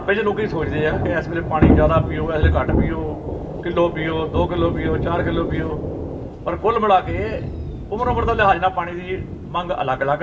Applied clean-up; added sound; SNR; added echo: none; Thunder / Rain; 1 dB; reverberation time 0.7 s.